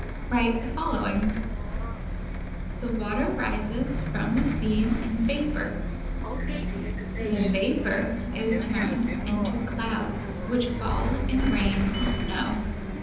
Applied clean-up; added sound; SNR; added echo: none; Bus; 1 dB; reverberation time 0.9 s.